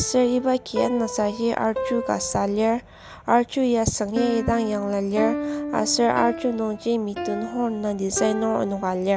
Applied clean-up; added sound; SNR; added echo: none; Piano; 9 dB; none.